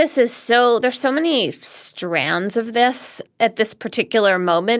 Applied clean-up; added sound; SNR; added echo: none; none; none; none.